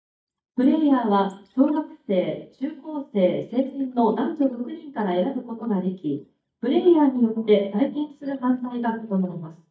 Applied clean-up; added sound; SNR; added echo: neural mask model DeepFilterNet 3.